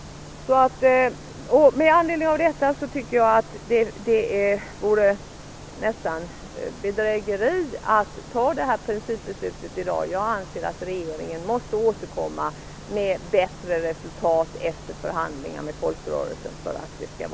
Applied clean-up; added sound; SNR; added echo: none; none; none; none.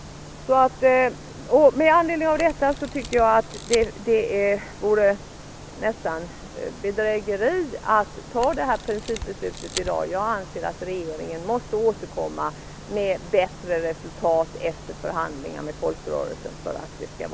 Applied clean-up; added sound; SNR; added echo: none; Camera; 13 dB; none.